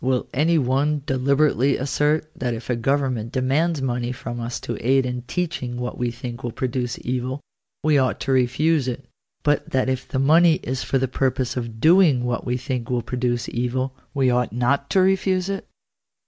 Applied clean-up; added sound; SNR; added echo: none; none; none; none.